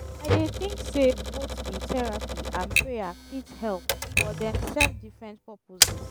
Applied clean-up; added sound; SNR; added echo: none; Typewriter; -3 dB; none.